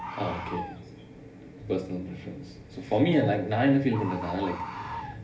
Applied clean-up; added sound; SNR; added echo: none; Bird; 12 dB; reverberation time 0.3 s.